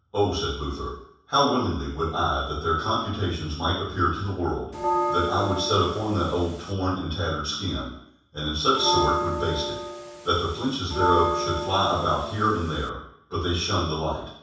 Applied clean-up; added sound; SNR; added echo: none; Bell; 3 dB; reverberation time 0.7 s.